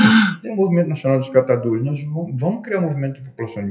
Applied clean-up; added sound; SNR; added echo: classical method WPE with log-MMSE.